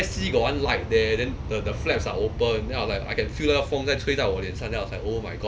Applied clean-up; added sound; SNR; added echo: none; Aircraft; 6 dB; none.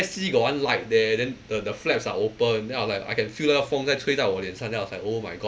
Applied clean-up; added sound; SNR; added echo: none; none; none; none.